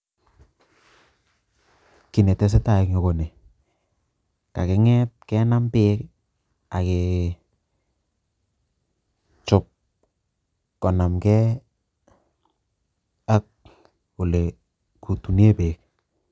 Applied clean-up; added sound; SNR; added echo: none; none; none; none.